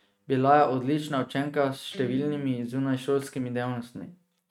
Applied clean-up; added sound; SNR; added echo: neural mask model RNNoise.